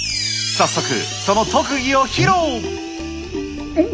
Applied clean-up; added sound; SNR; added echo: none; Bass guitar; 15 dB; none.